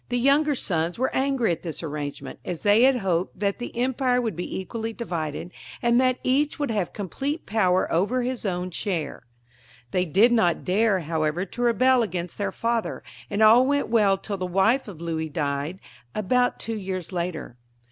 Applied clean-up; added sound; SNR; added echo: none; none; none; none.